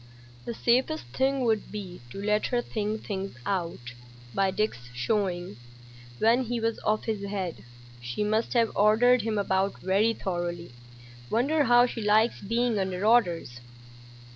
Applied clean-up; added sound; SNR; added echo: none; Mechanical fan; 18 dB; none.